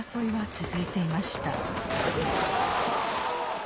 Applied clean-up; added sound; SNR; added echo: none; Applause / Crowd / Cheering; 18 dB; none.